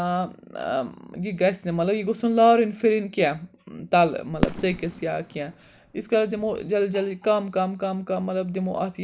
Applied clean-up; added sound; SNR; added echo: none; Fireworks; 9 dB; none.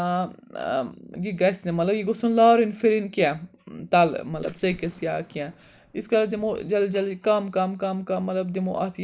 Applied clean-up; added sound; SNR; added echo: neural mask model Resemble Enhance denoiser.